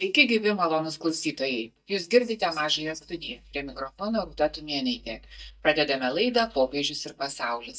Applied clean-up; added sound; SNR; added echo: neural mask model DeepFilterNet 3.